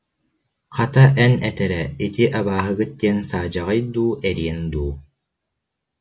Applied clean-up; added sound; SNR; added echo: none; none; none; none.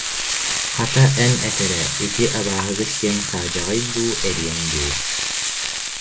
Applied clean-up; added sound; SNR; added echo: none; Frying (food); 1 dB; none.